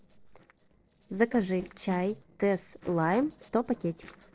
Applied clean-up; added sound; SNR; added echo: neural separator model SepFormer DNS4.